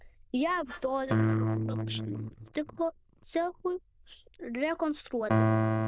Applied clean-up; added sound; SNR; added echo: neural diffusion model UNIVERSE++.